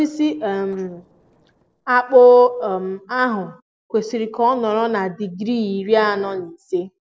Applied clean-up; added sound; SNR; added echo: neural separator model SepFormer DNS4.